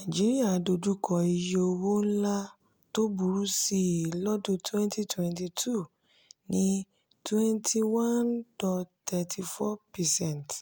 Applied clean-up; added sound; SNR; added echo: none; none; none; none.